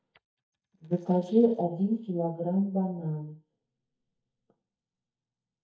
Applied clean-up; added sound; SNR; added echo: neural mask model DeepFilterNet 3.